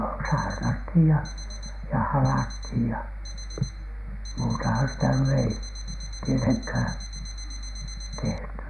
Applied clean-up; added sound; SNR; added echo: none; Alarm; 19 dB; none.